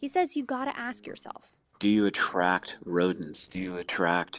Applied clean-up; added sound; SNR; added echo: neural separator model SepFormer DNS4.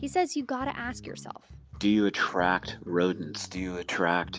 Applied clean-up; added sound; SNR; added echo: none; none; none; none.